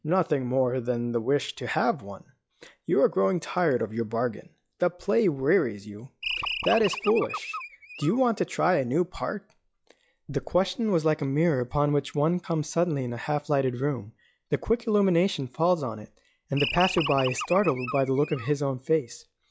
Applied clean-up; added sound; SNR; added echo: classical method log-MMSE.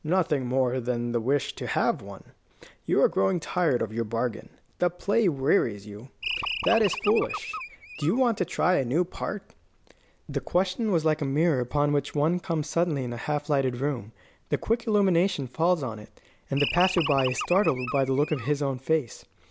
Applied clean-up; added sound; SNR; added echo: none; Animal; 7 dB; none.